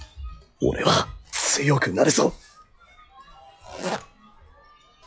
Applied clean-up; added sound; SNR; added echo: classical method log-MMSE.